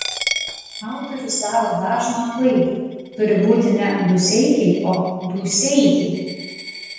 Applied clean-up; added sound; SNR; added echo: none; Coin (dropping); 14 dB; reverberation time 1.2 s.